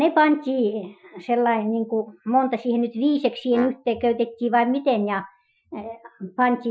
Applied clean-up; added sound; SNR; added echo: classical method Wiener filter.